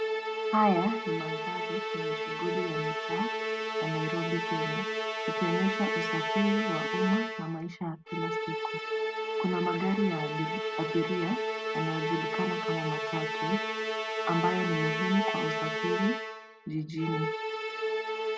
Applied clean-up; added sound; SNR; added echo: none; Musical instrument; -1 dB; none.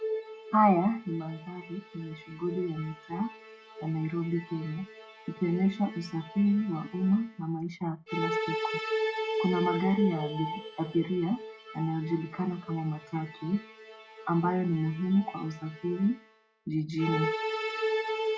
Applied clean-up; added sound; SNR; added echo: classical method log-MMSE.